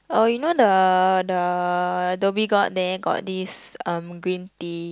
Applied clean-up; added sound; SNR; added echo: none; none; none; none.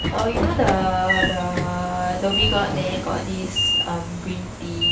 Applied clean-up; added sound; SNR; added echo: none; Sliding door / Train; -1 dB; reverberation time 0.3 s.